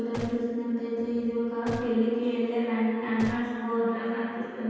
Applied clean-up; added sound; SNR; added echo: none; Gunshot, gunfire; 16 dB; reverberation time 2.1 s.